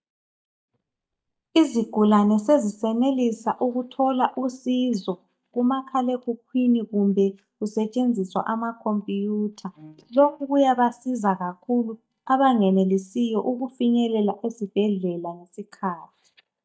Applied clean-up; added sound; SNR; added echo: neural mask model DeepFilterNet 3.